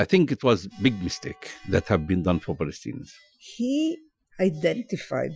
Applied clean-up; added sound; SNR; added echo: classical method Wiener filter.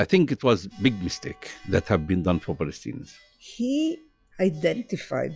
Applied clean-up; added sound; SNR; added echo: classical method log-MMSE.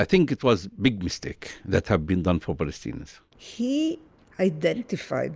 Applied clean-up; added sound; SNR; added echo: none; none; none; none.